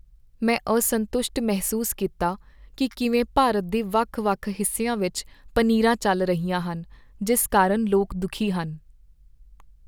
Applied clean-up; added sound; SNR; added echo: none; none; none; none.